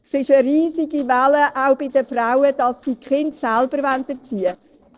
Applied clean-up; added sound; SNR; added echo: neural separator model SepFormer DNS4.